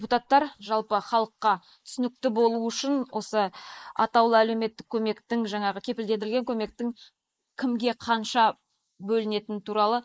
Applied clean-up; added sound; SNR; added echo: neural mask model Resemble Enhance denoiser.